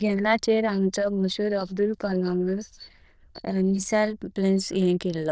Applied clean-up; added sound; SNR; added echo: neural diffusion model UNIVERSE++.